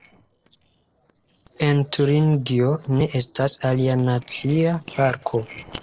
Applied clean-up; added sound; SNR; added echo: neural separator model SepFormer DNS4.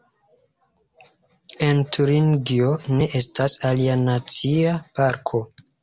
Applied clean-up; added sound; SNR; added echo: none; none; none; none.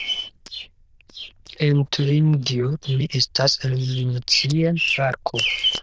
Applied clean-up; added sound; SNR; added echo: neural diffusion model UNIVERSE++.